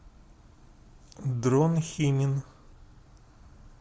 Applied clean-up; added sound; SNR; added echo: none; none; none; none.